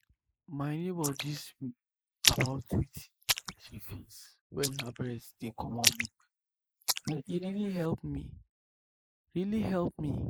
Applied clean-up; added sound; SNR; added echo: neural mask model Resemble Enhance denoiser.